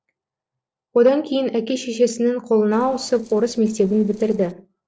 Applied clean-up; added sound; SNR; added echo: neural separator model SepFormer DNS4.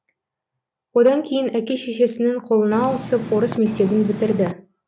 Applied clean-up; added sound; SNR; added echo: none; Purr; 10 dB; none.